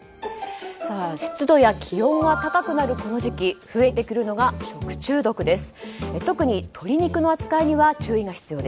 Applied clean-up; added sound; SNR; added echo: none; none; none; none.